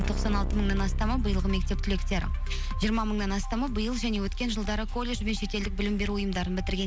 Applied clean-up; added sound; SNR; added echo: none; Keyboard (musical); 0 dB; none.